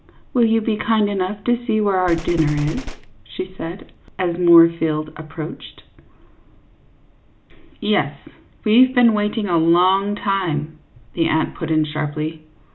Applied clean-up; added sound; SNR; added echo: none; Gunshot, gunfire; 11 dB; none.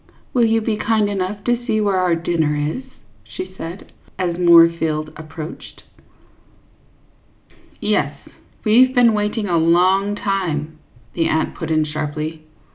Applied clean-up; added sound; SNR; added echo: none; none; none; none.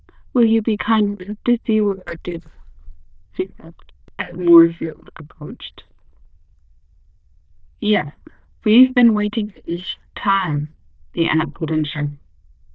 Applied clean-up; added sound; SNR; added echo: neural diffusion model UNIVERSE++.